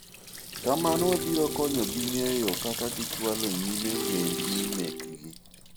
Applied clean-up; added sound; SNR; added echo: none; Acoustic guitar / Strum + Sink (filling or washing) / Water tap, faucet; 3 dB; none.